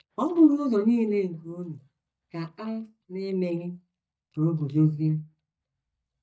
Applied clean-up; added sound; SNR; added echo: neural mask model DeepFilterNet 3.